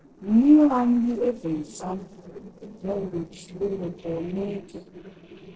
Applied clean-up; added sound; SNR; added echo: neural separator model SepFormer DNS4.